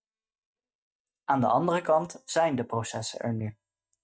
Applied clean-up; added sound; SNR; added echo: neural mask model DeepFilterNet 3.